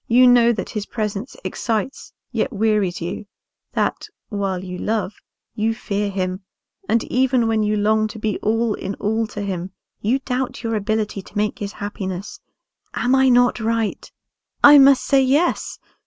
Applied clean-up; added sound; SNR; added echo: none; none; none; none.